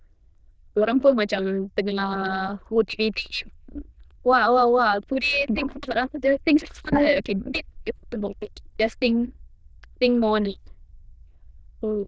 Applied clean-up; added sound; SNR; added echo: neural diffusion model UNIVERSE++.